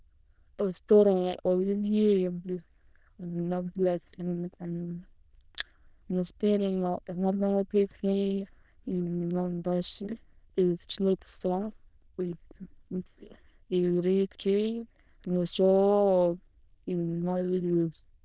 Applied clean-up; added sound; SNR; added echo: neural diffusion model UNIVERSE++.